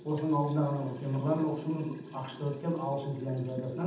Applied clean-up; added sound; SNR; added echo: none; Liquid; 14 dB; reverberation time 0.8 s.